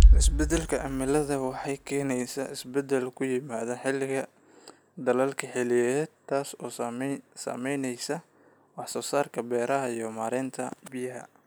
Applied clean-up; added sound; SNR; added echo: none; Bass drum; 0 dB; none.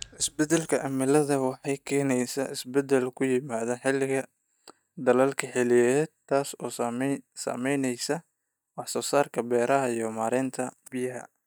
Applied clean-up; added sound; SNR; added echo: neural mask model DeepFilterNet 3.